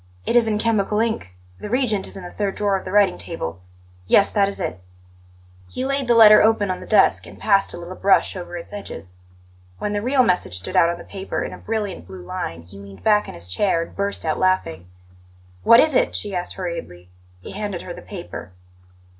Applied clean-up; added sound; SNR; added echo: none; none; none; none.